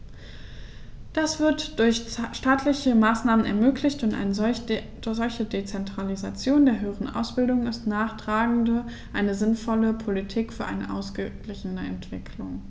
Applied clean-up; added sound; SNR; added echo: none; none; none; none.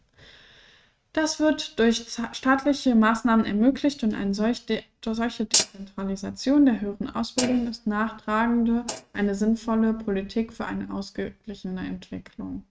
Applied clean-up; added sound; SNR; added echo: neural mask model RNNoise.